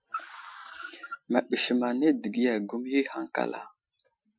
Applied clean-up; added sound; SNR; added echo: classical method Wiener filter.